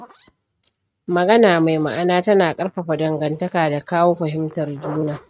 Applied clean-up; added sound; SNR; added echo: neural mask model RNNoise.